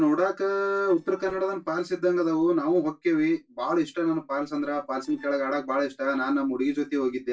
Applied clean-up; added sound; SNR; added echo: neural separator model SepFormer DNS4.